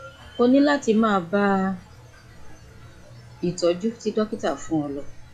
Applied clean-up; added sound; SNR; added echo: classical method log-MMSE.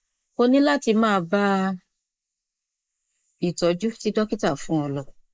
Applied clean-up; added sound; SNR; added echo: neural mask model Resemble Enhance denoiser.